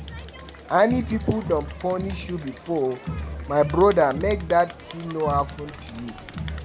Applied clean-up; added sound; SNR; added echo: none; Crowd; 10 dB; none.